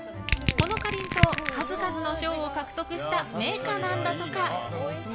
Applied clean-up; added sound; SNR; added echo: none; Crushing; -3 dB; none.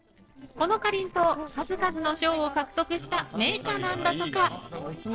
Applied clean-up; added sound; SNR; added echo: neural separator model SepFormer DNS4.